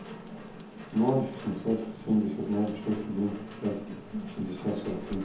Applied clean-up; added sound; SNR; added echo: none; Rain; 16 dB; reverberation time 0.6 s.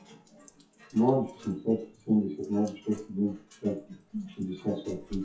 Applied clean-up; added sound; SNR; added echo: classical method WPE with log-MMSE.